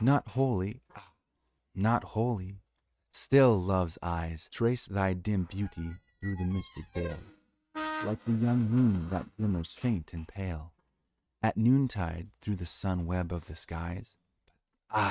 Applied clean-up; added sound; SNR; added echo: neural mask model RNNoise.